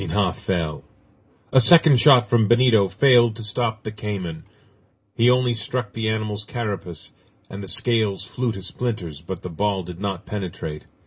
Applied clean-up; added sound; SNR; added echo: none; none; none; none.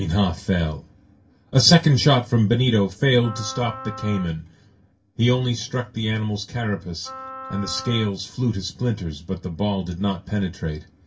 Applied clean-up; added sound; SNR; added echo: none; Wind instrument, woodwind instrument; 16 dB; reverberation time 0.2 s.